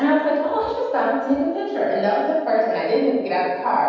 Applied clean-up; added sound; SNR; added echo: none; none; none; reverberation time 1.2 s.